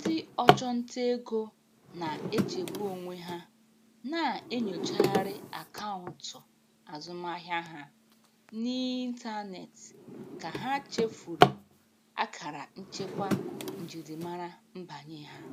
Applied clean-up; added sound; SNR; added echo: none; Drawer open or close; -2 dB; none.